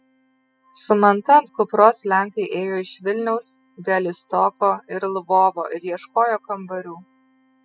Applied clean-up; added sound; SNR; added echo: classical method spectral subtraction.